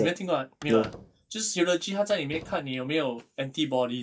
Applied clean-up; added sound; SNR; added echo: neural mask model DeepFilterNet 3.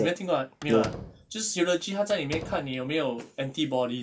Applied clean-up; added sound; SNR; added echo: none; Slam; 14 dB; none.